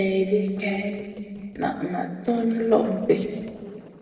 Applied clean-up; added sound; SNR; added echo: neural separator model SepFormer DNS4.